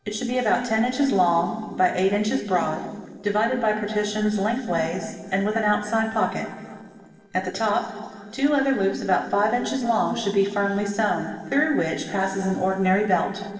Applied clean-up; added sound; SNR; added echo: neural separator model SepFormer DNS4.